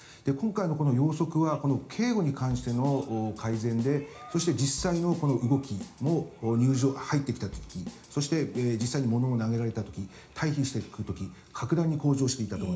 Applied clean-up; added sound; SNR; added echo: none; Drum / Drum kit; 18 dB; reverberation time 0.4 s.